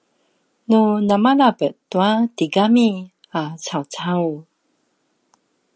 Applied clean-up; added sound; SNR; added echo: none; none; none; none.